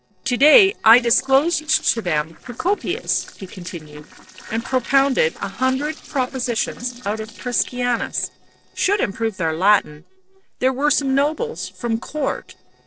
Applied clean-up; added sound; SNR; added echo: neural separator model SepFormer DNS4.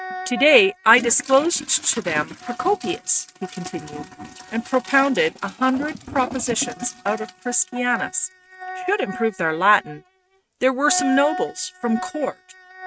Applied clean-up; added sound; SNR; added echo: neural mask model RNNoise.